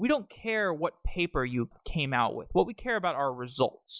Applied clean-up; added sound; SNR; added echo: none; none; none; none.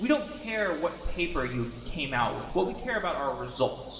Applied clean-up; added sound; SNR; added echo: none; Sliding door / Hiss; 19 dB; reverberation time 2.3 s.